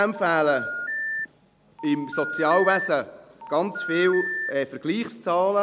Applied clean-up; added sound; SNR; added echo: none; Telephone; 8 dB; none.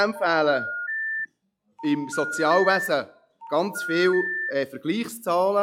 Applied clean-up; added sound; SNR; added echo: classical method log-MMSE.